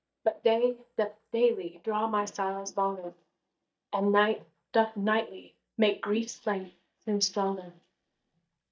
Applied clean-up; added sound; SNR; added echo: neural mask model DeepFilterNet 3.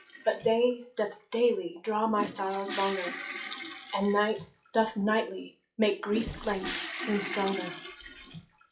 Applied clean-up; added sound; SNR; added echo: classical method WPE with log-MMSE.